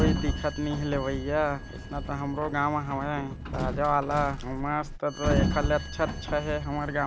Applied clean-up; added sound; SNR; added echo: none; Sliding door; 3 dB; none.